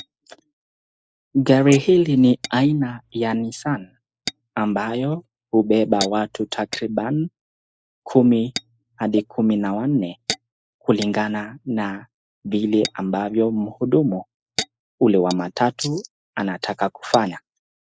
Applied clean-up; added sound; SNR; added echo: neural mask model Resemble Enhance denoiser.